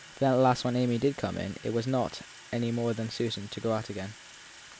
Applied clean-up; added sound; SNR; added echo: none; Sink (filling or washing) / Water tap, faucet; 19 dB; none.